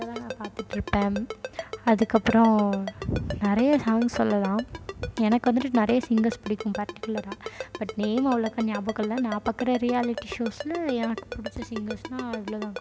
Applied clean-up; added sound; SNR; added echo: none; Ringtone; 12 dB; none.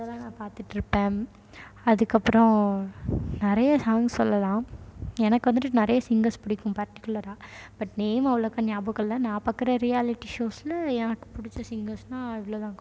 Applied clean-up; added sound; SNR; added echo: none; none; none; none.